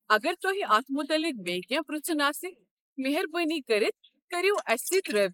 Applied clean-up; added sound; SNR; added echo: neural mask model Resemble Enhance denoiser.